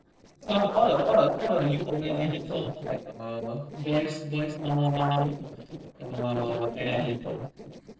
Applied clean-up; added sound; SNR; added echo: neural separator model SepFormer DNS4.